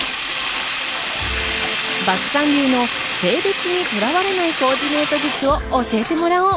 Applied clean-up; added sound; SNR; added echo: none; Sink (filling or washing); 2 dB; none.